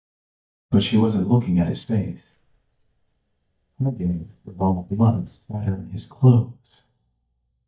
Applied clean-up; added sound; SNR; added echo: neural mask model DeepFilterNet 3.